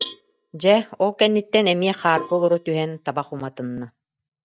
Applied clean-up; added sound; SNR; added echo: neural mask model DeepFilterNet 3.